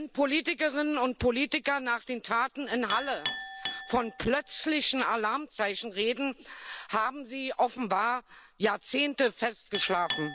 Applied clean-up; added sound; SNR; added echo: none; Chink, clink; 10 dB; none.